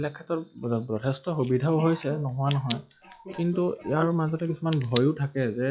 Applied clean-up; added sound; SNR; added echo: classical method log-MMSE.